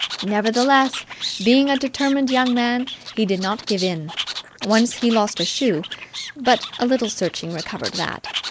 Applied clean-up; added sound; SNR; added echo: neural mask model Resemble Enhance denoiser.